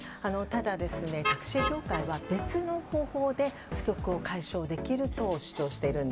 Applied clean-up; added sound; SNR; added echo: none; Motor vehicle (road); 7 dB; none.